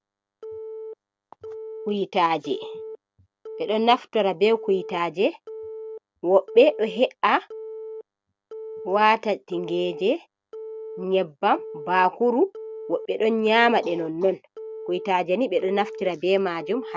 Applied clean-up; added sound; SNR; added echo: none; Telephone; 14 dB; none.